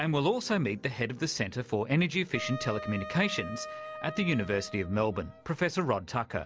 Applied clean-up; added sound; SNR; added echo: none; Wind instrument, woodwind instrument; 12 dB; none.